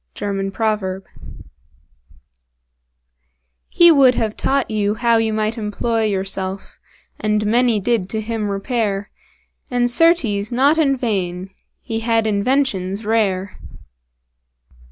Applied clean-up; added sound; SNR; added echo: none; none; none; none.